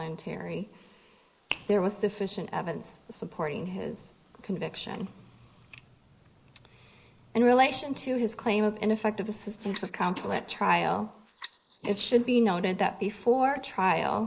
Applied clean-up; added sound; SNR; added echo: neural mask model Resemble Enhance denoiser.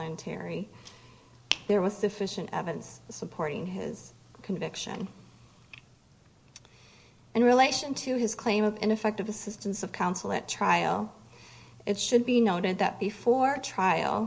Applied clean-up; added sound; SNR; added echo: none; none; none; none.